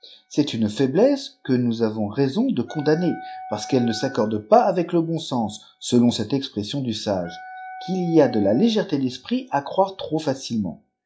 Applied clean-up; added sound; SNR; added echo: classical method log-MMSE.